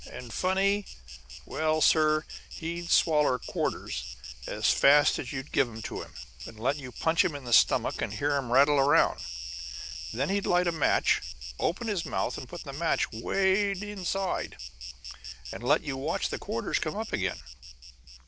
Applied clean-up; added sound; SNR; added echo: none; Insect; 12 dB; none.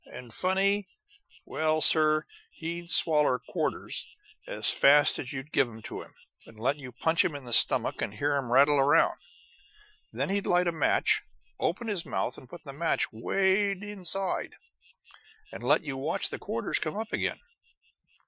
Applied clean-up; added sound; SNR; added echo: classical method Wiener filter.